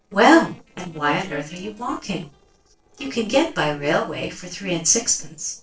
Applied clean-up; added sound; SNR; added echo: neural separator model SepFormer DNS4.